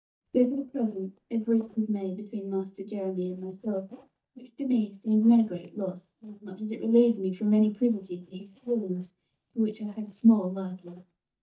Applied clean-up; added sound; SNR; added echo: neural mask model DeepFilterNet 3.